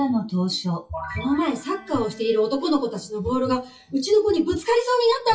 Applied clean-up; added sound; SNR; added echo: classical method WPE with log-MMSE.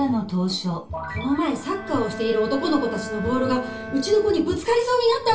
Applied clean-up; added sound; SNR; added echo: none; Bowed string instrument; 14 dB; reverberation time 0.2 s.